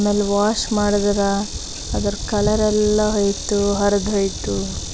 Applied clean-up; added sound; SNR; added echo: none; Insect; 12 dB; none.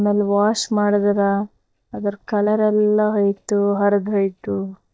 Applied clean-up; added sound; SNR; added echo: neural mask model DeepFilterNet 3.